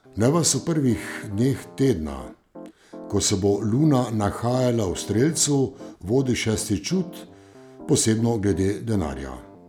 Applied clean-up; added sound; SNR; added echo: none; Piano; 19 dB; none.